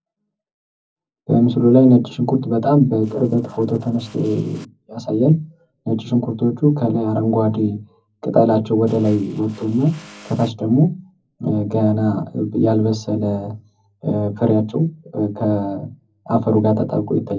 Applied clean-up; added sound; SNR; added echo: neural separator model SepFormer DNS4.